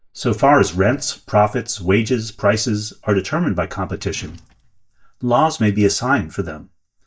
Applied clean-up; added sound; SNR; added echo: neural mask model DeepFilterNet 3.